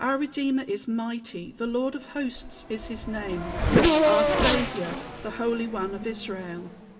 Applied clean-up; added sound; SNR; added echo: none; Race car, auto racing / Accelerating, revving, vroom; -2 dB; reverberation time 1.4 s.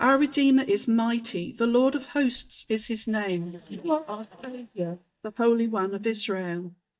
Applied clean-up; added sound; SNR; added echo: neural mask model DeepFilterNet 3.